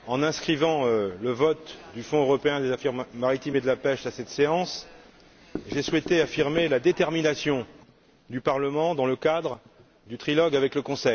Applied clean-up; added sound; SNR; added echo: none; Knock / Wood; 11 dB; none.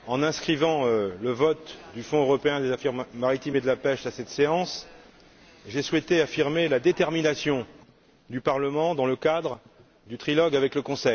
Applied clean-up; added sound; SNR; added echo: none; none; none; none.